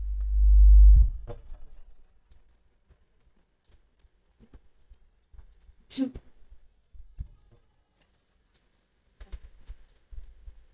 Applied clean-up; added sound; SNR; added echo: neural mask model DeepFilterNet 3.